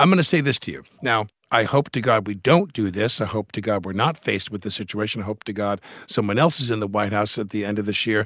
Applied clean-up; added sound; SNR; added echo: none; none; none; none.